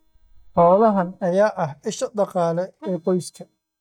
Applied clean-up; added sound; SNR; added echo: neural mask model DeepFilterNet 3.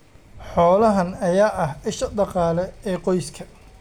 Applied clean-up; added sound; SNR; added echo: none; none; none; none.